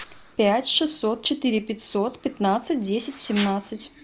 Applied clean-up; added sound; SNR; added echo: none; none; none; none.